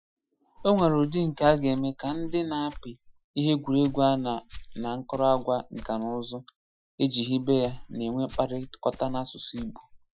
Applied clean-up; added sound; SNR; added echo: classical method Wiener filter.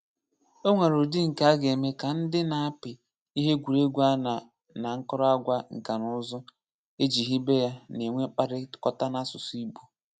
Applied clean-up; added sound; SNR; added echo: none; none; none; none.